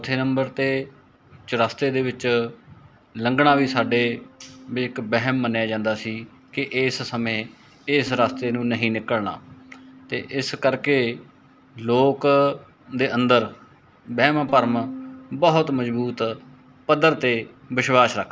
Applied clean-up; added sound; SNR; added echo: none; Bowed string instrument; 18 dB; none.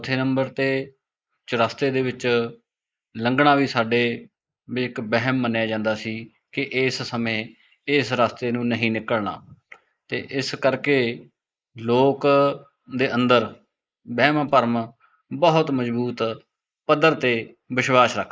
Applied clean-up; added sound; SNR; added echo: neural mask model Resemble Enhance denoiser.